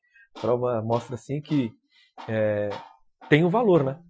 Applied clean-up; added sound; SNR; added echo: classical method Wiener filter.